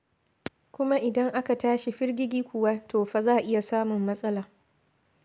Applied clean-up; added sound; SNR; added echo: none; none; none; none.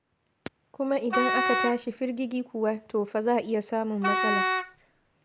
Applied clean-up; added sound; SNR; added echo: none; Wind instrument, woodwind instrument; -1 dB; none.